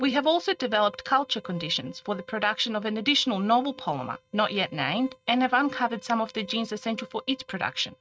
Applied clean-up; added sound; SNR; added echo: neural mask model RNNoise.